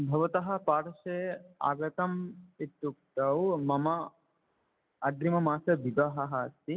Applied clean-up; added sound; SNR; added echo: none; none; none; none.